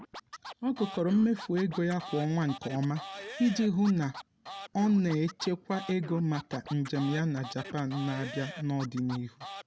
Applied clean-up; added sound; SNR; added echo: none; Scratching (performance technique); 14 dB; none.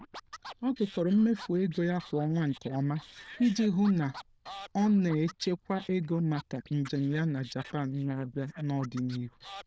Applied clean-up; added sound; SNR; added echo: neural diffusion model UNIVERSE++.